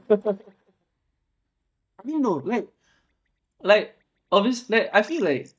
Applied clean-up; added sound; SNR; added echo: neural mask model DeepFilterNet 3.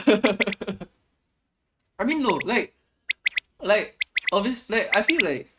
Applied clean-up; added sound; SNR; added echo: neural mask model RNNoise.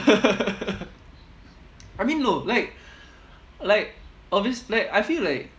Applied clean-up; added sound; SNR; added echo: none; none; none; none.